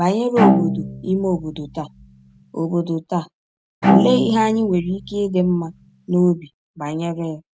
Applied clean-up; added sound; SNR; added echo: none; Bowed string instrument; 2 dB; none.